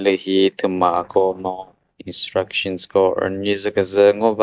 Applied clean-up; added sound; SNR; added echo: neural mask model DeepFilterNet 3.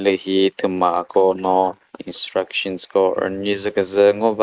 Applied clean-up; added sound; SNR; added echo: neural mask model Resemble Enhance denoiser.